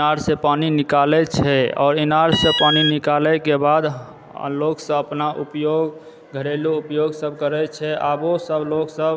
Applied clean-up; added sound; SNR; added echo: none; Alarm; 2 dB; none.